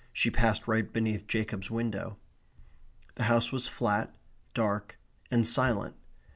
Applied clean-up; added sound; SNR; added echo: none; none; none; none.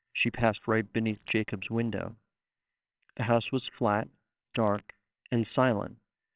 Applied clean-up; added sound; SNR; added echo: neural separator model SepFormer WHAMR!.